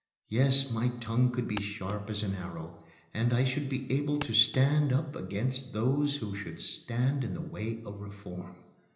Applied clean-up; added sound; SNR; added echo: none; Walk, footsteps; 12 dB; reverberation time 1.0 s.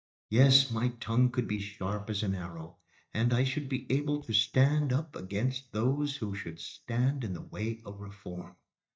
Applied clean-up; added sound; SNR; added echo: neural mask model DeepFilterNet 3.